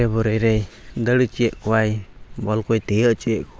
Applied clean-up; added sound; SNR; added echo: none; none; none; none.